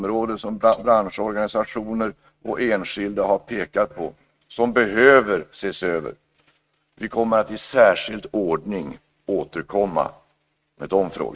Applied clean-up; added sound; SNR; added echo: neural mask model RNNoise.